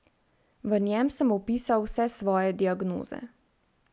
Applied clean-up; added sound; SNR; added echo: none; none; none; none.